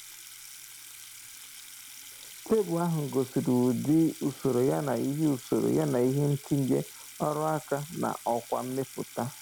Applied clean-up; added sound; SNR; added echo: none; Sink (filling or washing) / Water tap, faucet; 17 dB; none.